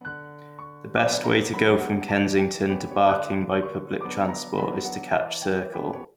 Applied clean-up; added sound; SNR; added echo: none; Piano; 12 dB; none.